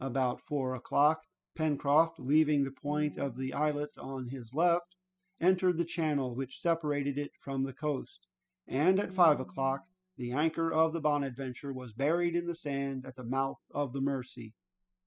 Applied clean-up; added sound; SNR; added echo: classical method spectral subtraction.